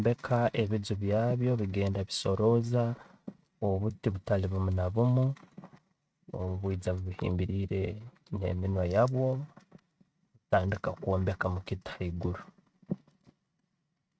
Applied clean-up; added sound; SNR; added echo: neural mask model RNNoise.